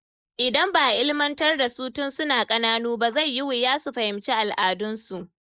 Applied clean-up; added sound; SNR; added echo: neural mask model Resemble Enhance denoiser.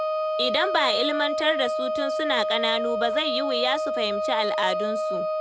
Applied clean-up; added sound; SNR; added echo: none; Wind instrument, woodwind instrument; -1 dB; none.